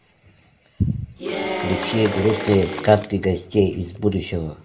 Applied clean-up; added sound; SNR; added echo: none; Applause / Cheering; 7 dB; reverberation time 0.4 s.